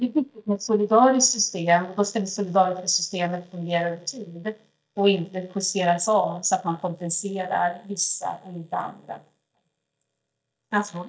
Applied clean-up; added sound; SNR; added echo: neural mask model DeepFilterNet 3.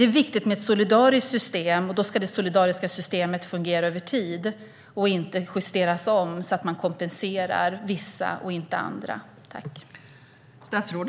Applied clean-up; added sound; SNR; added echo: none; none; none; none.